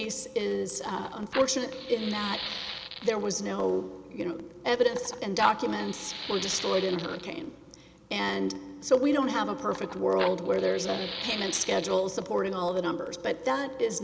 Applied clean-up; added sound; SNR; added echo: none; Fire; 12 dB; none.